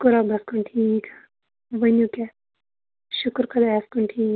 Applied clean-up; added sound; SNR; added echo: none; none; none; none.